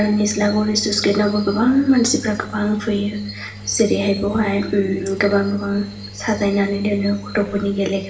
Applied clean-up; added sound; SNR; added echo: none; Engine; 18 dB; reverberation time 0.6 s.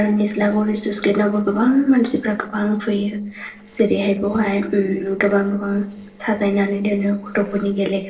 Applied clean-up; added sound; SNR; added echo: neural separator model SepFormer DNS4.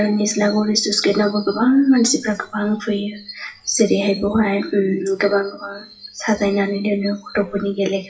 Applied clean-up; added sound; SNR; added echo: classical method WPE with log-MMSE.